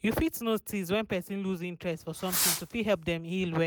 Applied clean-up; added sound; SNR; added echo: none; Fireworks; 2 dB; none.